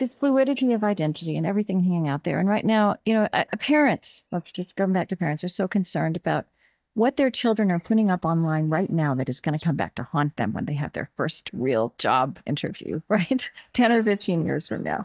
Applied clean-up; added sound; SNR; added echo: neural mask model DeepFilterNet 3.